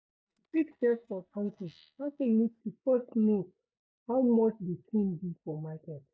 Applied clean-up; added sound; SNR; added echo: neural mask model DeepFilterNet 3.